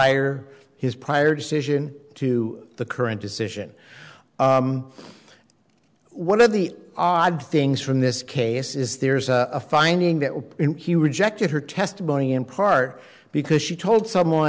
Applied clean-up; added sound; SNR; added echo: none; none; none; none.